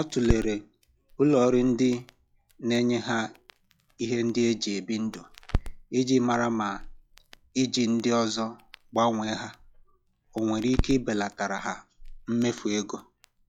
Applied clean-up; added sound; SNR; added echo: classical method log-MMSE.